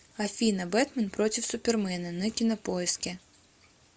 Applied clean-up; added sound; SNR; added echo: none; none; none; none.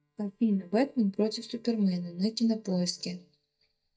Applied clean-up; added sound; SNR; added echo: neural mask model DeepFilterNet 3.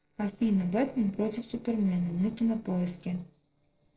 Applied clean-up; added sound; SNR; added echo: neural separator model SepFormer DNS4.